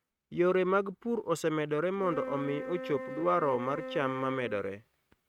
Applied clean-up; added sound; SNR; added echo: neural mask model RNNoise.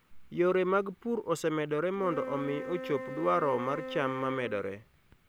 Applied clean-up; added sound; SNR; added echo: none; Wind instrument, woodwind instrument; 9 dB; none.